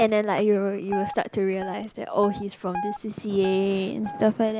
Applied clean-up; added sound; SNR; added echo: none; Guitar; 12 dB; none.